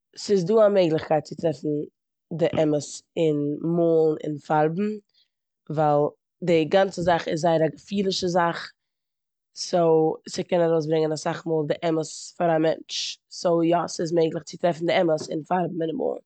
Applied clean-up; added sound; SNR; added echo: none; none; none; none.